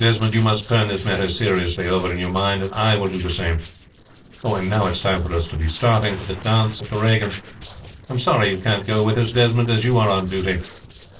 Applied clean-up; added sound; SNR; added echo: neural separator model SepFormer DNS4.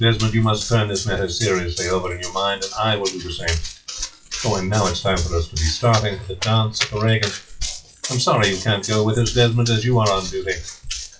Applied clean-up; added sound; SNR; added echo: classical method WPE with log-MMSE.